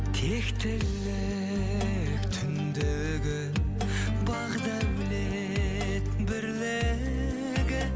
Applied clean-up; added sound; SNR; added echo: none; none; none; none.